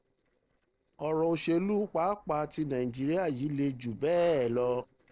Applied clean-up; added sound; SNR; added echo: neural separator model SepFormer DNS4.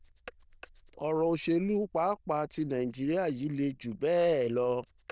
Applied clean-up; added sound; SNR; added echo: neural diffusion model UNIVERSE++.